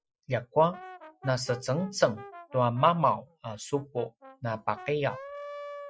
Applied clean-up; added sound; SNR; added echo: classical method Wiener filter.